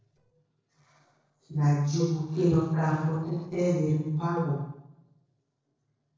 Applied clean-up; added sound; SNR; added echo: neural separator model SepFormer DNS4.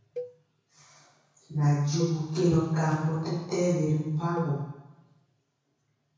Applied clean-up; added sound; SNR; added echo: none; Cowbell; 17 dB; reverberation time 1.1 s.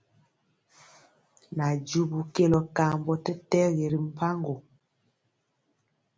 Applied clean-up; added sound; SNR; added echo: none; none; none; none.